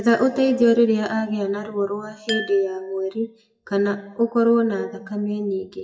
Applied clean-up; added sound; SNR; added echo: classical method WPE with log-MMSE.